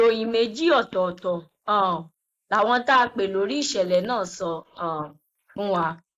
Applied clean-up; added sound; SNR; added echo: neural mask model Resemble Enhance denoiser.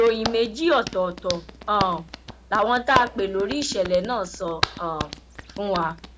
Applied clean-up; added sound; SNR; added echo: none; Hands; 9 dB; none.